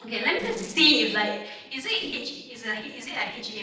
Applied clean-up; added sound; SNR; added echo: neural separator model SepFormer DNS4.